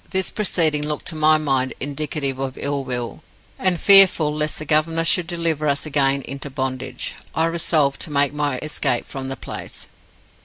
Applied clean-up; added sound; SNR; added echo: none; none; none; none.